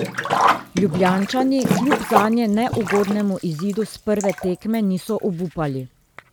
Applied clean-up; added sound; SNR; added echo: none; Sink (filling or washing); 4 dB; none.